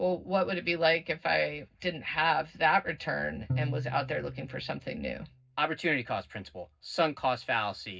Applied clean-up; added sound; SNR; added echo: none; Bowed string instrument; 9 dB; reverberation time 0.4 s.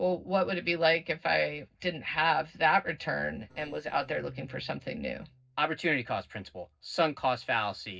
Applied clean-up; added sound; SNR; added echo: neural separator model SepFormer DNS4.